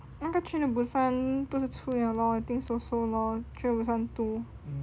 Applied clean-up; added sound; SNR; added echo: none; none; none; none.